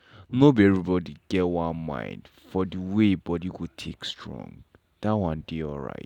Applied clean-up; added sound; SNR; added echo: none; none; none; none.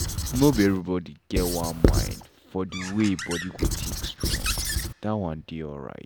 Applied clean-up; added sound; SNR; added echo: none; Squeak / Writing; 1 dB; none.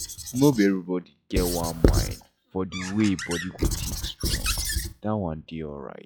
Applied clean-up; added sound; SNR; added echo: classical method log-MMSE.